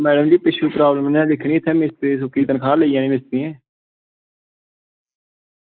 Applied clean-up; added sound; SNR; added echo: neural mask model Resemble Enhance denoiser.